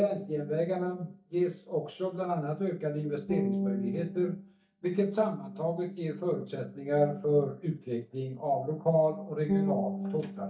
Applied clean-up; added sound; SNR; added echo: neural mask model DeepFilterNet 3.